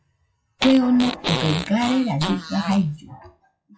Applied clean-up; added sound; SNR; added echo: classical method WPE with log-MMSE.